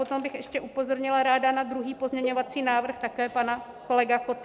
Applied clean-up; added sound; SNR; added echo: none; Cowbell; 14 dB; none.